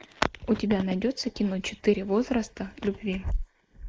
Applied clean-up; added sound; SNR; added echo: neural mask model Resemble Enhance denoiser.